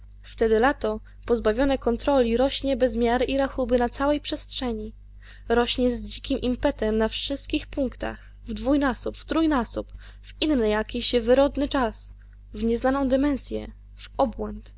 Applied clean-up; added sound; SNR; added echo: none; none; none; none.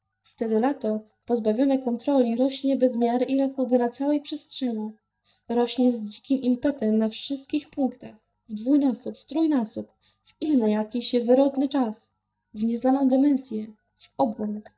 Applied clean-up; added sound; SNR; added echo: neural mask model DeepFilterNet 3.